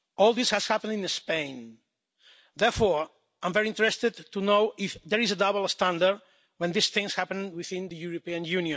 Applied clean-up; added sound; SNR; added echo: none; none; none; none.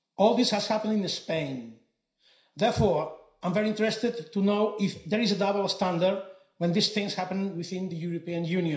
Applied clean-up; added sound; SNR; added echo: none; none; none; reverberation time 0.5 s.